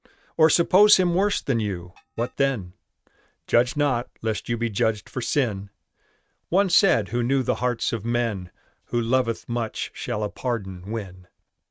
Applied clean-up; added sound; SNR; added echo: neural mask model RNNoise.